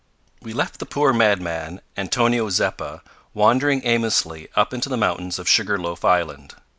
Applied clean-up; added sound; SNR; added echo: none; none; none; none.